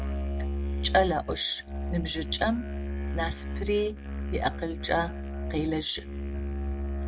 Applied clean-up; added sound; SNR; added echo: neural mask model RNNoise.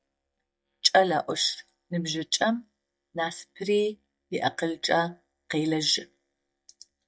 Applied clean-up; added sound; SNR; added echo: neural mask model DeepFilterNet 3.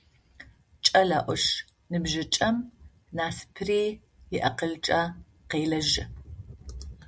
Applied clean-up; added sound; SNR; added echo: none; none; none; none.